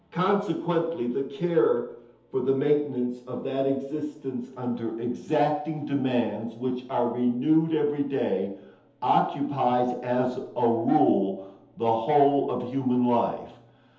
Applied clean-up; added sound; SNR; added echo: none; none; none; reverberation time 0.8 s.